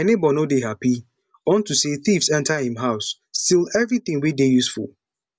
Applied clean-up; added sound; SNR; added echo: none; none; none; none.